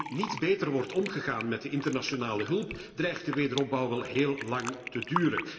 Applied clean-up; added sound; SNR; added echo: none; Fill (with liquid); 10 dB; reverberation time 3.0 s.